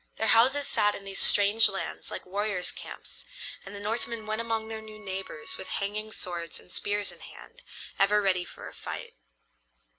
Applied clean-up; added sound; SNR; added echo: none; Wind instrument, woodwind instrument; 18 dB; none.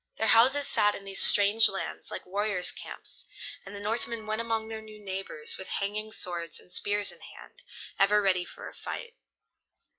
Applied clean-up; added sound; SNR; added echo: classical method log-MMSE.